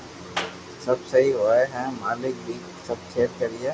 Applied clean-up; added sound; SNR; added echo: none; Clapping; 11 dB; none.